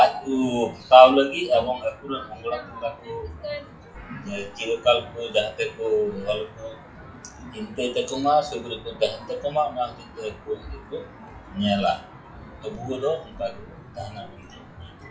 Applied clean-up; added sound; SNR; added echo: classical method WPE with log-MMSE.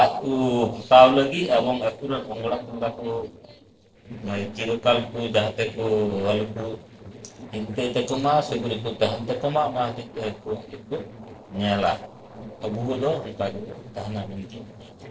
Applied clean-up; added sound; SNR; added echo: neural separator model SepFormer DNS4.